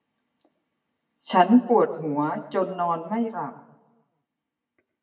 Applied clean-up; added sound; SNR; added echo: none; none; none; reverberation time 0.7 s.